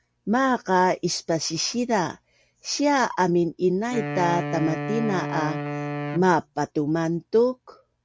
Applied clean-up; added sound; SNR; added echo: none; Wind instrument, woodwind instrument; 6 dB; none.